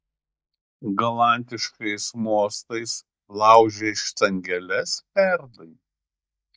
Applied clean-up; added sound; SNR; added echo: neural mask model DeepFilterNet 3.